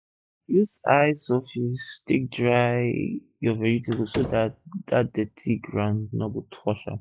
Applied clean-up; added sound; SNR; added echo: classical method log-MMSE.